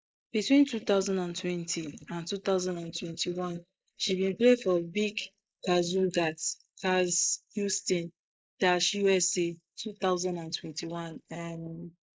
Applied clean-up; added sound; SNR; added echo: neural mask model Resemble Enhance denoiser.